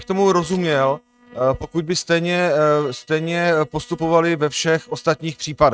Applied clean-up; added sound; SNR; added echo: neural mask model RNNoise.